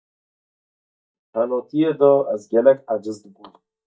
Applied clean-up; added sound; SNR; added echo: neural mask model DeepFilterNet 3.